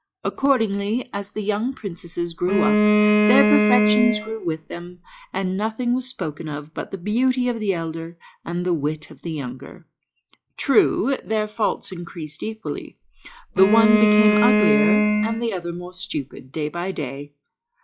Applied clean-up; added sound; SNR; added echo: classical method log-MMSE.